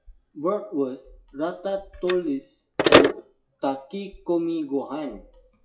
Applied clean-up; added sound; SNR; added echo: classical method WPE with log-MMSE.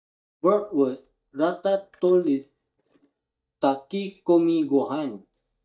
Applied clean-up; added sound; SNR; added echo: neural mask model DeepFilterNet 3.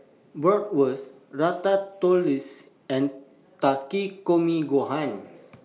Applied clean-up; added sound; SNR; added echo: none; none; none; none.